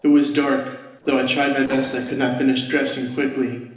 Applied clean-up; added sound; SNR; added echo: neural separator model SepFormer DNS4.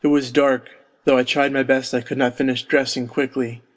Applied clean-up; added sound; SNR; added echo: none; none; none; none.